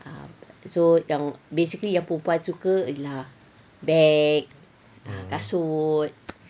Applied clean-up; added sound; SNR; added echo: none; none; none; none.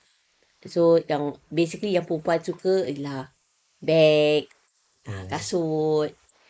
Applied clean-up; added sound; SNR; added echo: neural mask model Resemble Enhance denoiser.